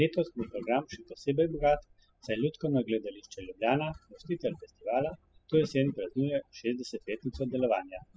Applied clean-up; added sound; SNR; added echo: classical method spectral subtraction.